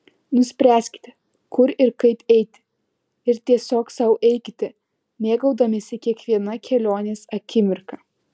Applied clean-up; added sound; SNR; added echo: none; none; none; none.